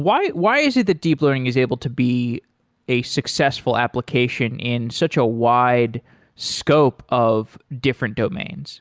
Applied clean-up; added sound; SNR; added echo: none; none; none; none.